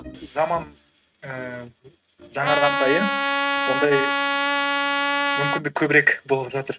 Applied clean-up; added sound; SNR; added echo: neural mask model RNNoise.